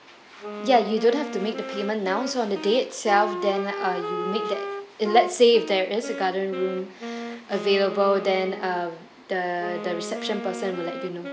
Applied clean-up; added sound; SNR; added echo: none; Wind instrument, woodwind instrument; 9 dB; none.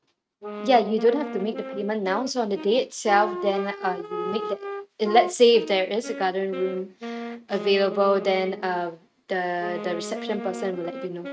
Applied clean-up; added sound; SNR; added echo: neural mask model RNNoise.